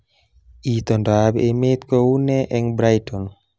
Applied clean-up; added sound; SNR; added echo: none; none; none; none.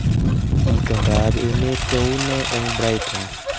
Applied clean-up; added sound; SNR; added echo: none; Engine; -4 dB; none.